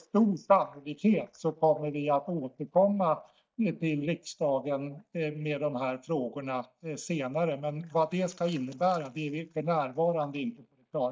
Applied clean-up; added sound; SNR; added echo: neural mask model DeepFilterNet 3.